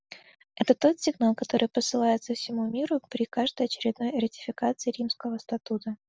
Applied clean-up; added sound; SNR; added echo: none; none; none; none.